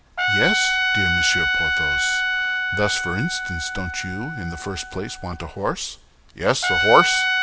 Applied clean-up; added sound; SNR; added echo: none; Trumpet; -2 dB; none.